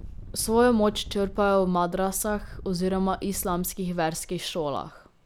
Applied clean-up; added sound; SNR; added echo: none; Engine; 15 dB; none.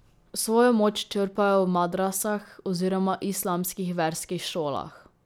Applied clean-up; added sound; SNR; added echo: none; none; none; none.